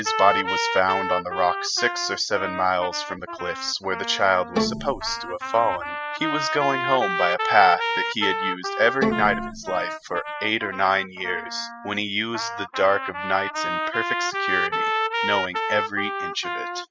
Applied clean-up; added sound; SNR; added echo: classical method spectral subtraction.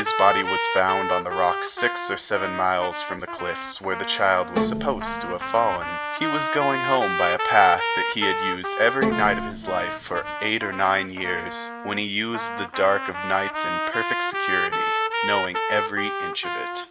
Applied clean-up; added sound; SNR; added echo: none; Trumpet + Bowed string instrument; 2 dB; none.